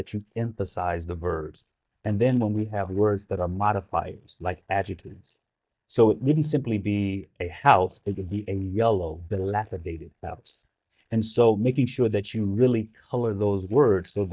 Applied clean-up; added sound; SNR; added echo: neural mask model DeepFilterNet 3.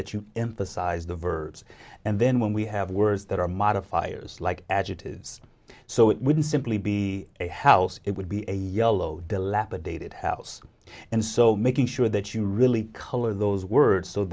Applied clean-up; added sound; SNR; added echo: none; none; none; none.